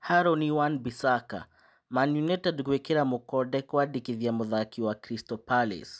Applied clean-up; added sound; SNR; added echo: none; none; none; none.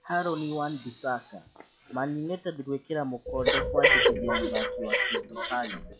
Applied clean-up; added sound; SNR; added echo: classical method log-MMSE.